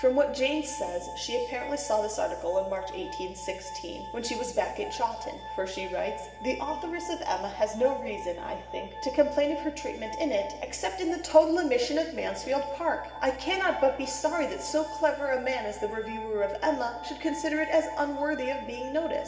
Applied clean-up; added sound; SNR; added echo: none; Glass; 12 dB; reverberation time 2.3 s.